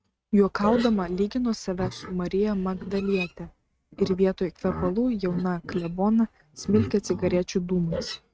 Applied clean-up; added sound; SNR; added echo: neural mask model RNNoise.